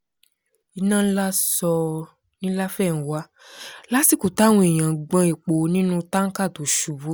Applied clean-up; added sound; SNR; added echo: none; none; none; none.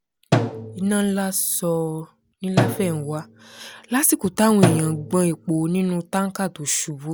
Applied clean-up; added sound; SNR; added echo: none; Drum; 5 dB; none.